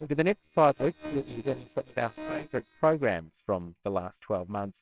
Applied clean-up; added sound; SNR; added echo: neural separator model SepFormer WHAMR!.